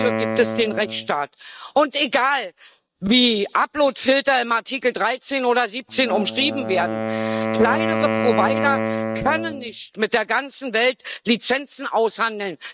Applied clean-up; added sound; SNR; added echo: neural mask model RNNoise.